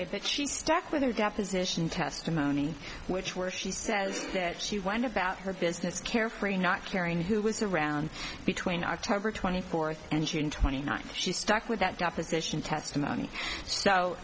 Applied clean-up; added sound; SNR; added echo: none; none; none; none.